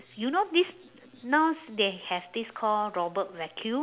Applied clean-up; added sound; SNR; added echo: none; none; none; none.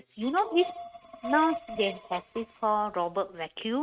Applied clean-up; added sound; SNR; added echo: neural mask model RNNoise.